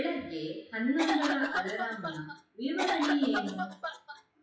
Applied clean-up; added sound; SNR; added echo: classical method WPE with log-MMSE.